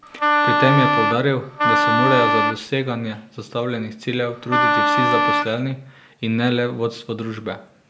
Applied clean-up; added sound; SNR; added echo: none; Wind instrument, woodwind instrument; -5 dB; none.